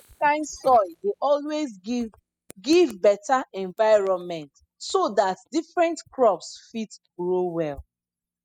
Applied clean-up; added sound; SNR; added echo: classical method spectral subtraction.